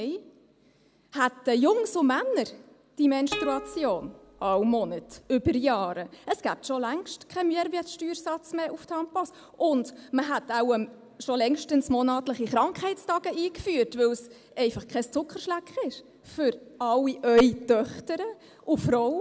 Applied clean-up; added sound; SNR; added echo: none; Plucked string instrument; 12 dB; none.